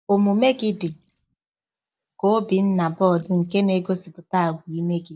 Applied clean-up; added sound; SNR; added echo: neural mask model DeepFilterNet 3.